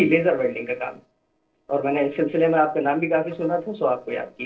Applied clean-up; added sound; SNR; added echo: neural separator model SepFormer DNS4.